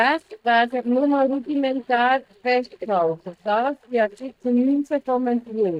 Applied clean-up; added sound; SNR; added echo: neural mask model DeepFilterNet 3.